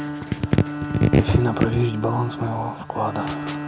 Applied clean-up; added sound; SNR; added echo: none; Bowed string instrument; 9 dB; none.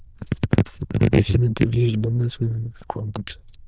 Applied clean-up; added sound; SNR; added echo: neural diffusion model UNIVERSE++.